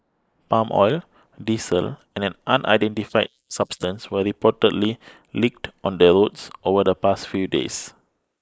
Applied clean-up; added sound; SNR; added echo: neural mask model Resemble Enhance denoiser.